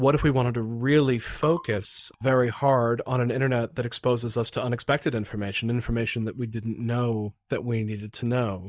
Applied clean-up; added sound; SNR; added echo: neural mask model DeepFilterNet 3.